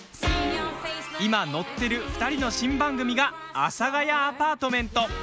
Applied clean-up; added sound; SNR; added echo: none; none; none; none.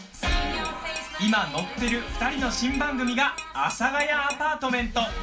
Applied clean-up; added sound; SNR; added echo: none; Tap / Glass; 16 dB; reverberation time 0.3 s.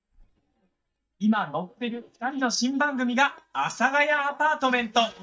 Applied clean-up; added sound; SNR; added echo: neural mask model DeepFilterNet 3.